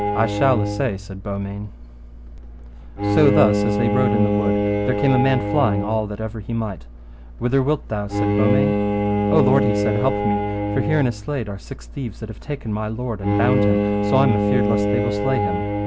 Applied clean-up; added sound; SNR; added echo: none; Bowed string instrument; -1 dB; none.